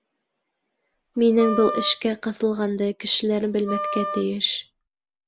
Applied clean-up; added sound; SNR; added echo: none; Wind instrument, woodwind instrument; 8 dB; none.